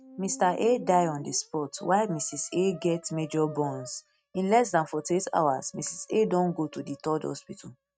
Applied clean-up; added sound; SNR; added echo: neural mask model RNNoise.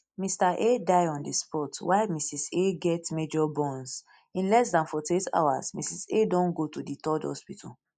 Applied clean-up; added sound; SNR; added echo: neural mask model Resemble Enhance denoiser.